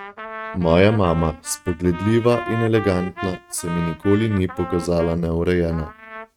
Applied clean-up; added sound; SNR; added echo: neural mask model RNNoise.